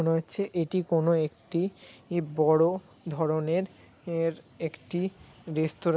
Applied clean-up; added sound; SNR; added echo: none; none; none; none.